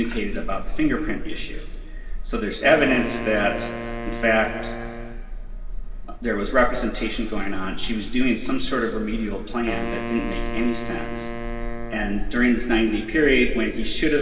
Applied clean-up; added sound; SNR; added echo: none; Wind instrument, woodwind instrument; 10 dB; reverberation time 2.2 s.